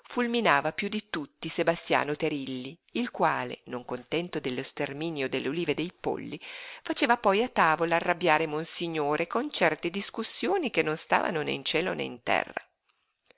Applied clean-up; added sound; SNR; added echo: none; none; none; none.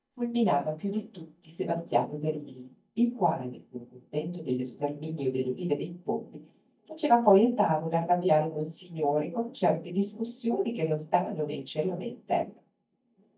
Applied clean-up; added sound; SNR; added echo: neural mask model DeepFilterNet 3.